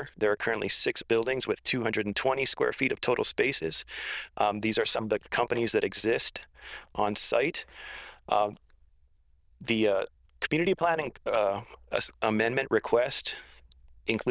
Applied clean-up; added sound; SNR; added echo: neural diffusion model UNIVERSE++.